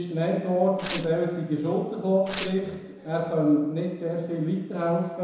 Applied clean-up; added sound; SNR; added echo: none; Tearing; 11 dB; reverberation time 1.0 s.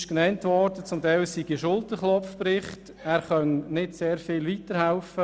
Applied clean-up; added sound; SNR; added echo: none; none; none; none.